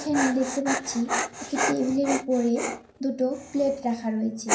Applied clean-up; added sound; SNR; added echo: none; Dog; 4 dB; reverberation time 0.6 s.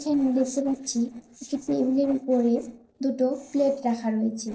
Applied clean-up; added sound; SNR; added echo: neural separator model SepFormer DNS4.